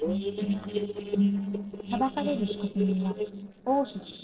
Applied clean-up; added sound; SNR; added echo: neural separator model SepFormer DNS4.